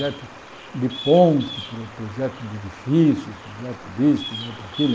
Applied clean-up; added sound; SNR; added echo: none; Bird vocalization, bird call, bird song; 15 dB; none.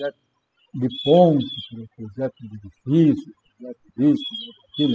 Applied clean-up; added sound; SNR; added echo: classical method spectral subtraction.